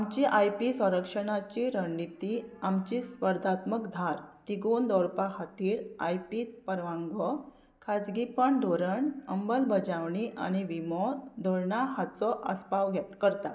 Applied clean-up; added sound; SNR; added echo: none; none; none; none.